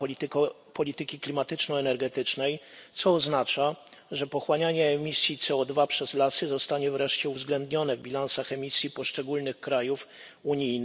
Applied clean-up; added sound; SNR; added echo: none; none; none; none.